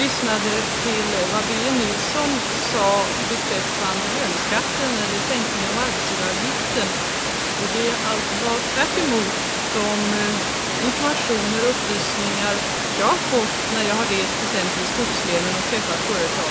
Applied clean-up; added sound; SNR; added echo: none; Water; -2 dB; none.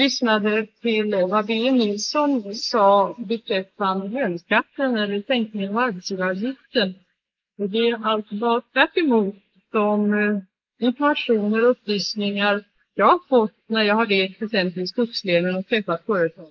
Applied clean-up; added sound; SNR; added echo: neural mask model Resemble Enhance denoiser.